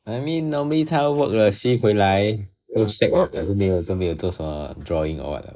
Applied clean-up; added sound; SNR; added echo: neural mask model Resemble Enhance denoiser.